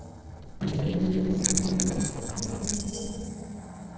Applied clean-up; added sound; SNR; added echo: neural separator model SepFormer DNS4.